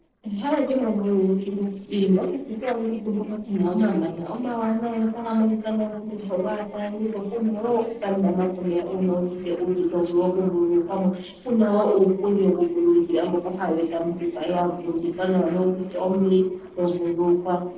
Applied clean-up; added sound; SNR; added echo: neural separator model SepFormer DNS4.